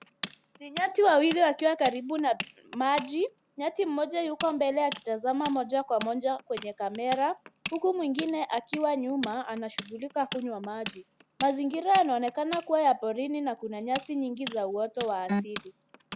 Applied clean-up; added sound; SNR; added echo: none; Tools; 13 dB; none.